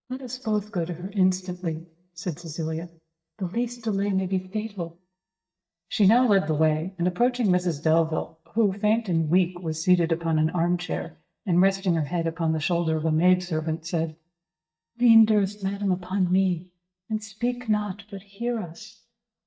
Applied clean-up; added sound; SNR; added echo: neural mask model DeepFilterNet 3.